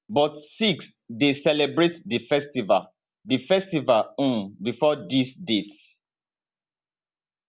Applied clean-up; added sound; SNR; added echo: none; none; none; none.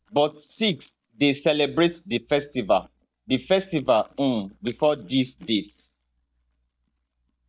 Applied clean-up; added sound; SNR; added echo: neural mask model DeepFilterNet 3.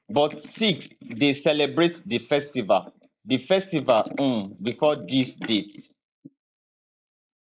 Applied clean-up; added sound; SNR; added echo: neural mask model Resemble Enhance denoiser.